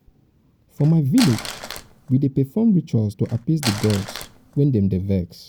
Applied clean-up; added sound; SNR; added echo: none; Crumpling, crinkling; 12 dB; none.